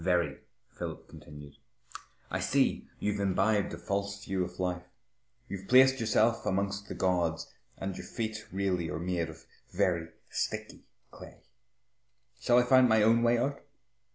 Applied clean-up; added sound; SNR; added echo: none; none; none; none.